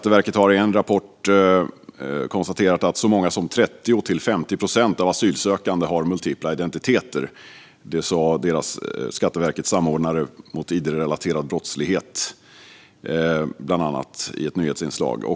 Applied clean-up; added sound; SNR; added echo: none; none; none; none.